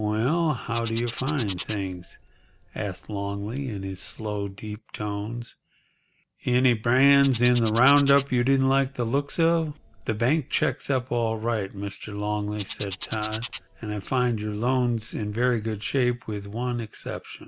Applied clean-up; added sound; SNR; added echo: none; Bird; 17 dB; none.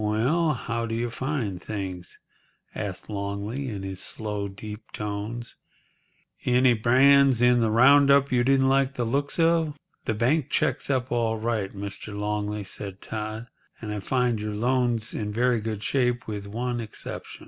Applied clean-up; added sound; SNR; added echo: none; none; none; none.